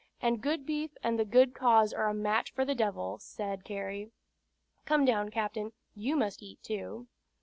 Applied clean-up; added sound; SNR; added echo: none; none; none; none.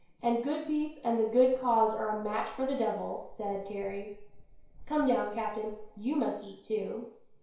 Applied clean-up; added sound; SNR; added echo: none; Thunder / Wind / Bird vocalization, bird call, bird song; 18 dB; reverberation time 0.6 s.